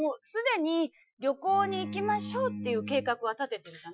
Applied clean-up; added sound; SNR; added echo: classical method Wiener filter.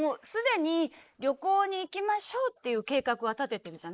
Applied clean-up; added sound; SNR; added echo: neural mask model Resemble Enhance denoiser.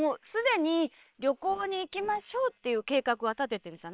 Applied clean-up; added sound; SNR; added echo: neural separator model SepFormer WHAM!.